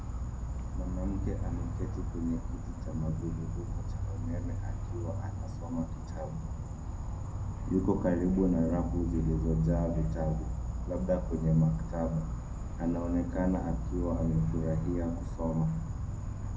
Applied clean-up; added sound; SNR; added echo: none; Insect; 1 dB; reverberation time 0.2 s.